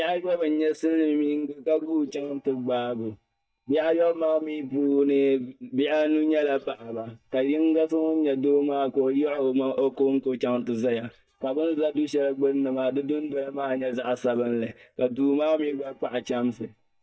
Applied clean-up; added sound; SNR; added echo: neural mask model DeepFilterNet 3.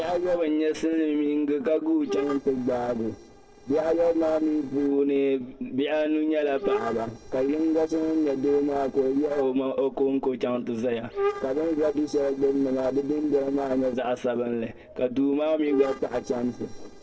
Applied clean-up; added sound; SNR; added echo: neural separator model SepFormer DNS4.